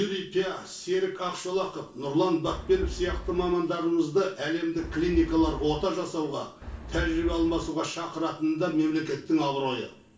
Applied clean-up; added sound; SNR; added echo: none; Wind; 8 dB; reverberation time 0.3 s.